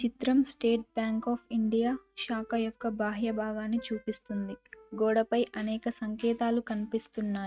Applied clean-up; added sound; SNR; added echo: neural mask model RNNoise.